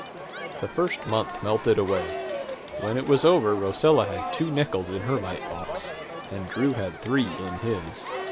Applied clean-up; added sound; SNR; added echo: none; Crowd; 9 dB; none.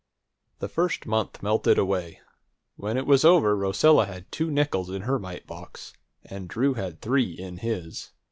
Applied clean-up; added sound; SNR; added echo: none; none; none; none.